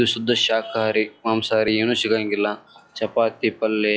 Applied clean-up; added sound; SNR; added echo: classical method log-MMSE.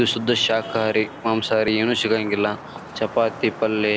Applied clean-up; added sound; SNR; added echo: none; Traffic noise, roadway noise / Vehicle horn, car horn, honking; 15 dB; none.